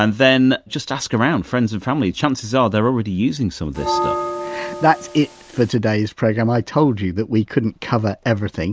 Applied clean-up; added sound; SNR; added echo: none; Bell; 6 dB; none.